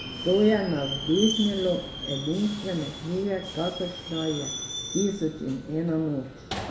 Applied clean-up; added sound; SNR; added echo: none; Subway, metro, underground; 8 dB; reverberation time 1.0 s.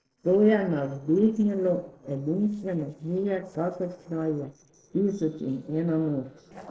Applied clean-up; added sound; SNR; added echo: neural separator model SepFormer DNS4.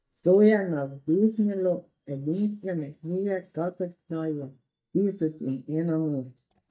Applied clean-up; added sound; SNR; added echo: neural mask model DeepFilterNet 3.